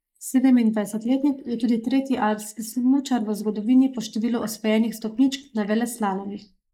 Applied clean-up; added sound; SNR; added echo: neural mask model Resemble Enhance denoiser.